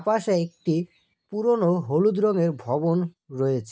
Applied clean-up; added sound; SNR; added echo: none; none; none; none.